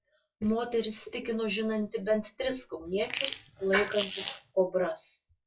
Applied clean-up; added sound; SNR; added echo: classical method WPE with log-MMSE.